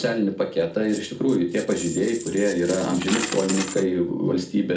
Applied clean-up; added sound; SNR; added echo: none; Coin (dropping); 11 dB; reverberation time 0.4 s.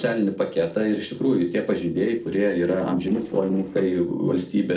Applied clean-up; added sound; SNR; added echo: neural separator model SepFormer DNS4.